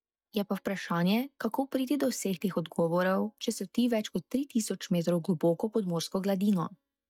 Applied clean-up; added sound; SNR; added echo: neural mask model DeepFilterNet 3.